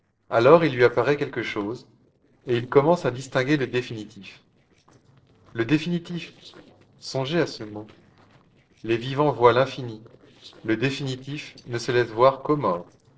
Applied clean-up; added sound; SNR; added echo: neural separator model SepFormer DNS4.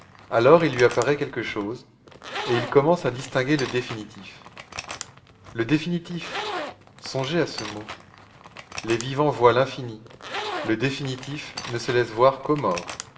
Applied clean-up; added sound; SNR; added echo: none; Zipper (clothing); 13 dB; reverberation time 0.7 s.